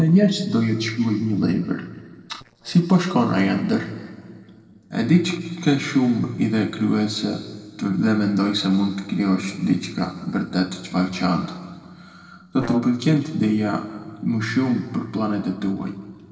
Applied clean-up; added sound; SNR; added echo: neural separator model SepFormer DNS4.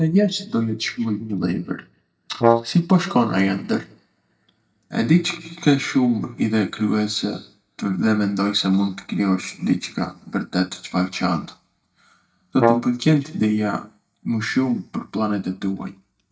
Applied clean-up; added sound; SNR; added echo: neural mask model DeepFilterNet 3.